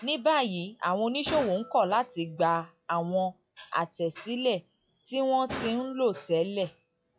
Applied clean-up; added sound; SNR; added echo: classical method log-MMSE.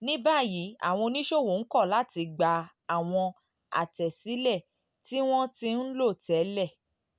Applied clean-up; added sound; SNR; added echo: none; none; none; none.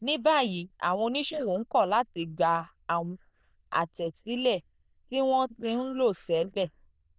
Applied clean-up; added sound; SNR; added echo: neural diffusion model UNIVERSE++.